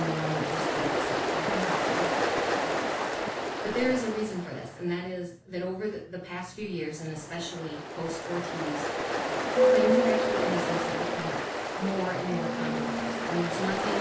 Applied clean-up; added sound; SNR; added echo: none; Ocean; -4 dB; reverberation time 0.3 s.